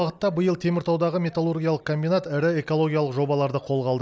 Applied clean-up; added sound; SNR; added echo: none; none; none; none.